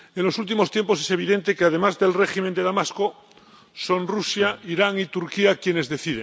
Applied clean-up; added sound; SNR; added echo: none; none; none; none.